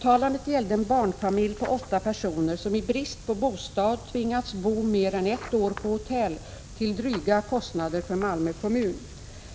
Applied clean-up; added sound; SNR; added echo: none; none; none; none.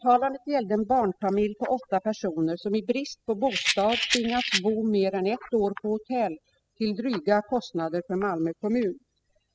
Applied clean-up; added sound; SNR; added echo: classical method spectral subtraction.